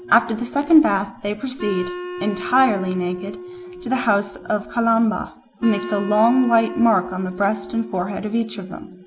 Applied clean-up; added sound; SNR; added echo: none; Wind instrument, woodwind instrument; 13 dB; none.